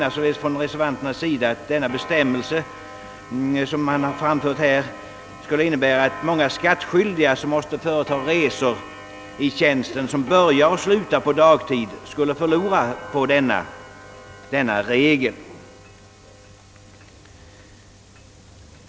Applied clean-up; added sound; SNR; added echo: none; Clock; 17 dB; none.